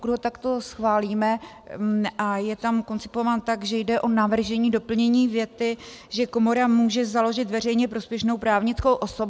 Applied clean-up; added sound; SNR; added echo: none; none; none; none.